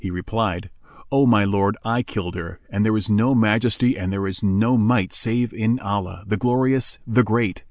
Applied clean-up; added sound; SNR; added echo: none; none; none; none.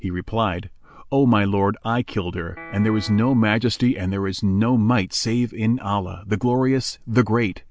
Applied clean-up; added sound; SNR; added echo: none; Piano; 18 dB; none.